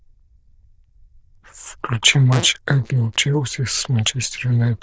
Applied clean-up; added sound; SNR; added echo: neural diffusion model UNIVERSE++.